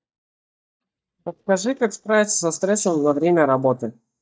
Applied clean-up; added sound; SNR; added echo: neural mask model DeepFilterNet 3.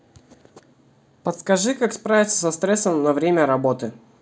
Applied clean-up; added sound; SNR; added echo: none; none; none; none.